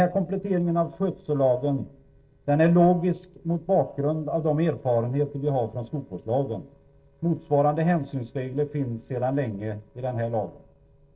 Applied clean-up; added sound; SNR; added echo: neural separator model SepFormer DNS4.